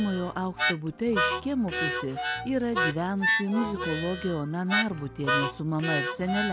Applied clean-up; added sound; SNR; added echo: none; Harmonica; 1 dB; none.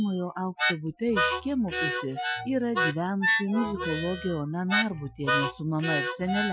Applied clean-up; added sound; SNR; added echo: classical method Wiener filter.